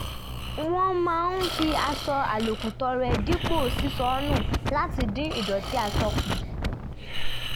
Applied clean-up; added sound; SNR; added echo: none; Breathing + Wind; 1 dB; none.